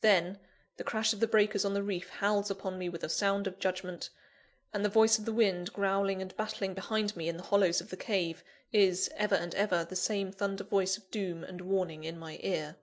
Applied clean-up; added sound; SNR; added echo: none; none; none; none.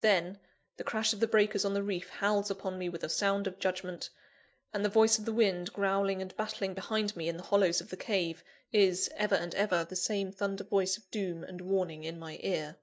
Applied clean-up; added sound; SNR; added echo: neural mask model DeepFilterNet 3.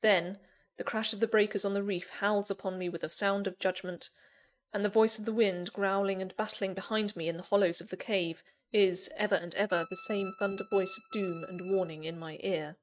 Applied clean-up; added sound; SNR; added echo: neural mask model RNNoise.